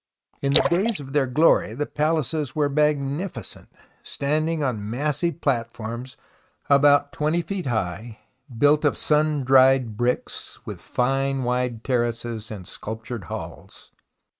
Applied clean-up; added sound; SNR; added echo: neural mask model RNNoise.